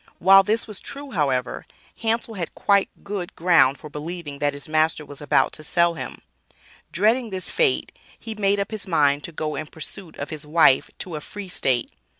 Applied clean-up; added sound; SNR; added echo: none; none; none; none.